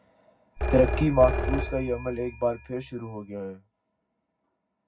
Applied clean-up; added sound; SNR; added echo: none; Telephone; 3 dB; reverberation time 0.4 s.